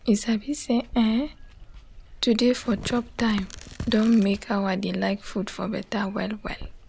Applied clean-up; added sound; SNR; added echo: none; Water + Tearing; 16 dB; none.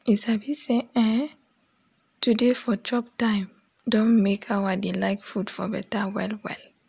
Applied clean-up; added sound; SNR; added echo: none; none; none; none.